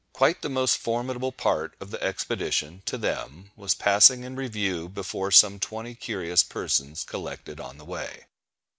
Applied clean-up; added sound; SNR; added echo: none; none; none; none.